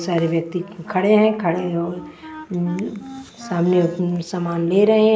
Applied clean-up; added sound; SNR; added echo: none; Wind instrument, woodwind instrument; 19 dB; none.